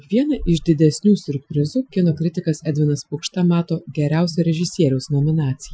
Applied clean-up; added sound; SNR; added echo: classical method Wiener filter.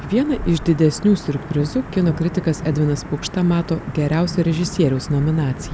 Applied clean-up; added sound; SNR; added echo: none; Thunder / Wind / Rain; 11 dB; none.